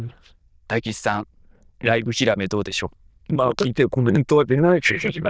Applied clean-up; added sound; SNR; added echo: neural diffusion model UNIVERSE++.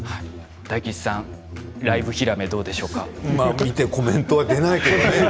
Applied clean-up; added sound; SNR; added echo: none; Musical instrument; 16 dB; none.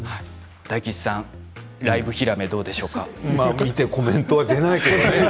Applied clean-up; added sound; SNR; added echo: none; none; none; none.